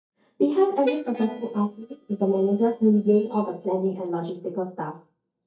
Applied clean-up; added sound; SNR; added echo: neural mask model DeepFilterNet 3.